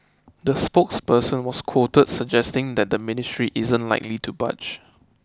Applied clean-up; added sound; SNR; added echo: none; none; none; none.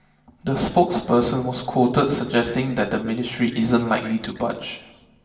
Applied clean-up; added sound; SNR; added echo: none; none; none; reverberation time 0.9 s.